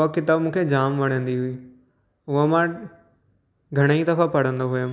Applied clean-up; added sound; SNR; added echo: none; none; none; none.